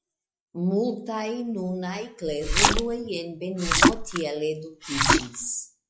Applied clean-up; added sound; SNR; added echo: classical method log-MMSE.